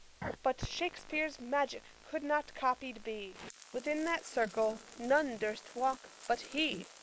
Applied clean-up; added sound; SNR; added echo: neural mask model Resemble Enhance denoiser.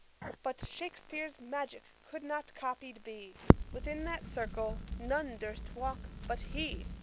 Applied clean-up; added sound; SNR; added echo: none; Crackle; -3 dB; none.